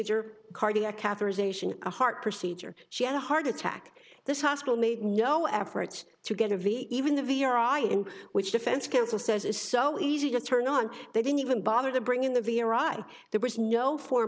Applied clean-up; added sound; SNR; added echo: none; none; none; none.